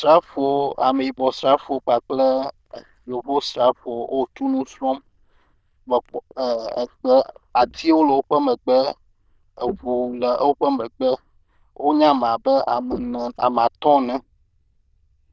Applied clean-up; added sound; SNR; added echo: neural diffusion model UNIVERSE++.